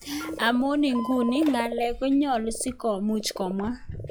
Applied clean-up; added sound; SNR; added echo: classical method log-MMSE.